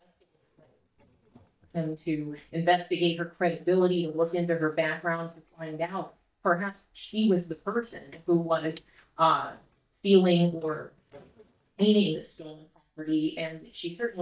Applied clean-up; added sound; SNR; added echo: neural mask model DeepFilterNet 3.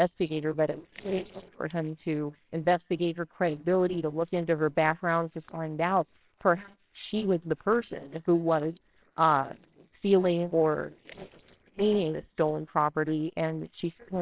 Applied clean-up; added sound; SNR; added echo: neural separator model SepFormer WHAMR!.